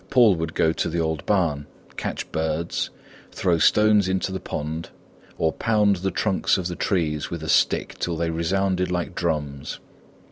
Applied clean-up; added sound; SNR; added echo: none; none; none; none.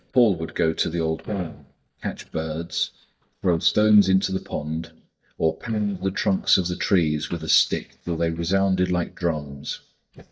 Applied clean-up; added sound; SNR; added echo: neural mask model DeepFilterNet 3.